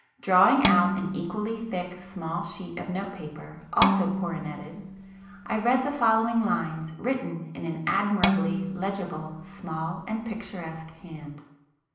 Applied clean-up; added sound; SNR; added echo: none; Bowed string instrument; 3 dB; reverberation time 0.8 s.